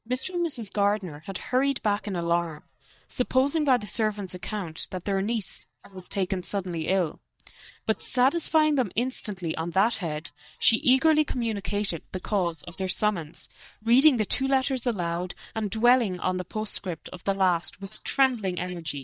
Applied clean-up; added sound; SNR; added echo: neural mask model DeepFilterNet 3.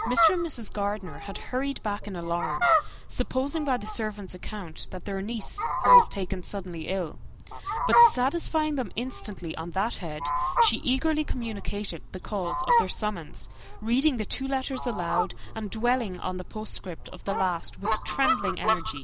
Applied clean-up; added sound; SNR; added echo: none; Fowl; 0 dB; none.